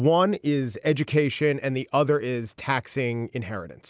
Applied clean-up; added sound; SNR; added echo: none; none; none; none.